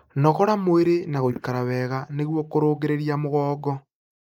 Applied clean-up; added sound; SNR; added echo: neural mask model Resemble Enhance denoiser.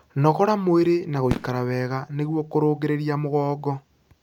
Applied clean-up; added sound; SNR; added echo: none; Fireworks; 14 dB; none.